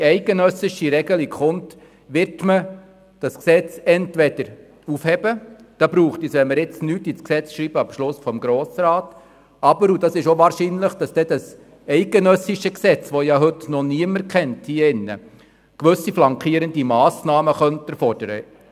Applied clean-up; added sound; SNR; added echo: none; none; none; none.